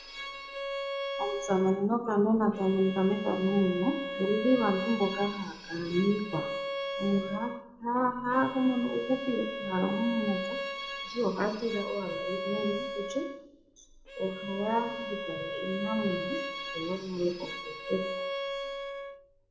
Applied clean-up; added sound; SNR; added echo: none; Bowed string instrument; 7 dB; reverberation time 0.8 s.